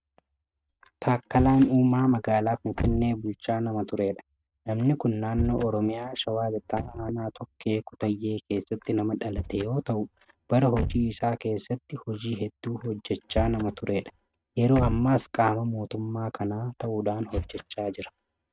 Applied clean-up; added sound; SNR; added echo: neural mask model RNNoise.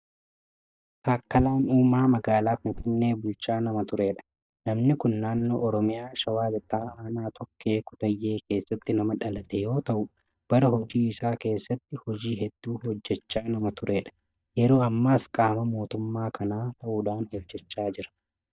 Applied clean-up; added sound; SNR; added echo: neural mask model DeepFilterNet 3.